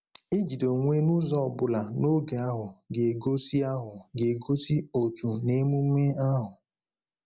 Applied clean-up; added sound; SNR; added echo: none; none; none; none.